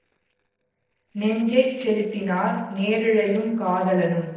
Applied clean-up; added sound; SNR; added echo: neural separator model SepFormer DNS4.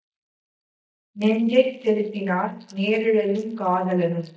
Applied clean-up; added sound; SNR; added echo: neural mask model DeepFilterNet 3.